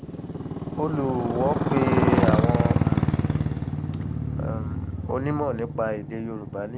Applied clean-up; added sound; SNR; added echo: none; Motorcycle; -4 dB; none.